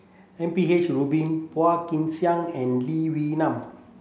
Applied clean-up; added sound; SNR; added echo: none; none; none; none.